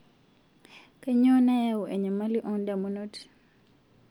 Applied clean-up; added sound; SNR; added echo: none; none; none; none.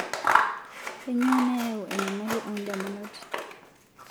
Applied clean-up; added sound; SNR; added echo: none; Scissors; 0 dB; none.